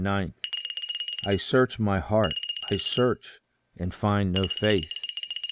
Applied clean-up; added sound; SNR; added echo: none; Chink, clink; 9 dB; none.